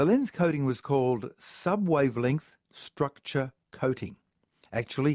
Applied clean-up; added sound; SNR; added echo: none; none; none; none.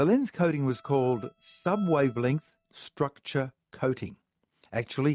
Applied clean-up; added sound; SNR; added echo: neural mask model RNNoise.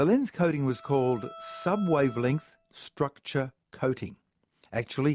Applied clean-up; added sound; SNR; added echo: none; Bowed string instrument; 19 dB; none.